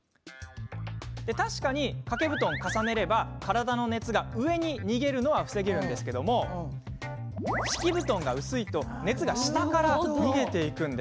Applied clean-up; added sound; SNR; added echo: none; none; none; none.